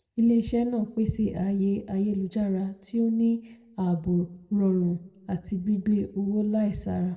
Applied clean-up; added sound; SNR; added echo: none; none; none; reverberation time 0.5 s.